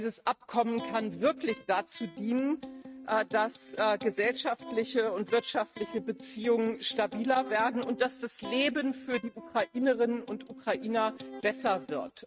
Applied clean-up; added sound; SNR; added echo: neural mask model RNNoise.